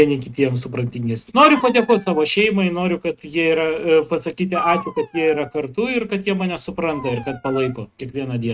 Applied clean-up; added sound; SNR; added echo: neural mask model RNNoise.